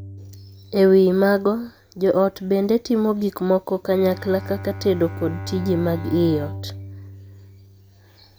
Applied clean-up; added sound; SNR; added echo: none; Bowed string instrument; 14 dB; none.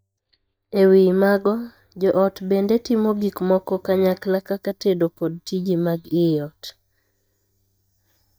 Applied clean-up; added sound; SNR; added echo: neural mask model DeepFilterNet 3.